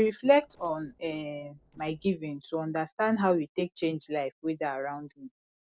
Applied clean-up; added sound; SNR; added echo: neural separator model SepFormer DNS4.